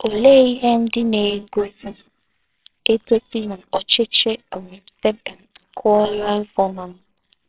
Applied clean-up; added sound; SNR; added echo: neural separator model SepFormer WHAMR!.